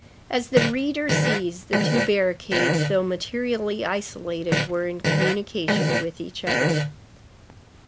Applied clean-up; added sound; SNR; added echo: none; Fart; 0 dB; none.